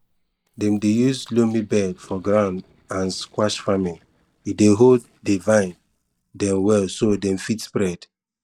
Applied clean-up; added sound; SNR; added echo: neural mask model DeepFilterNet 3.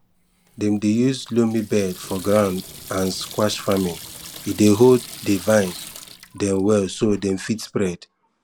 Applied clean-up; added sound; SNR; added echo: none; Sink (filling or washing) / Water tap, faucet; 18 dB; none.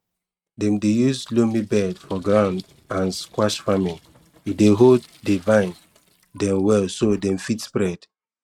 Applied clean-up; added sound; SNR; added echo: neural mask model RNNoise.